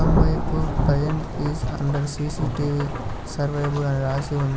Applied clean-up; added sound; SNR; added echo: none; Rain / Thunderstorm; 0 dB; none.